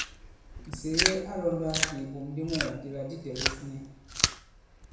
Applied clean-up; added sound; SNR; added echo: none; Chewing, mastication; -1 dB; reverberation time 1.0 s.